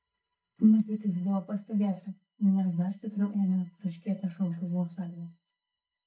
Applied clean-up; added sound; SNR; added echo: neural mask model DeepFilterNet 3.